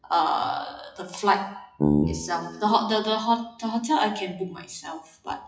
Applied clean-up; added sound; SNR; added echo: classical method WPE with log-MMSE.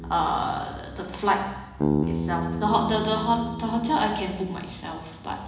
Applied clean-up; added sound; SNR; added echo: none; Bass guitar; 5 dB; reverberation time 1.0 s.